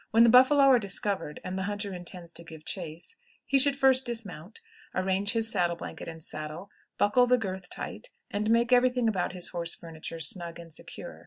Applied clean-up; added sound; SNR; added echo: none; none; none; none.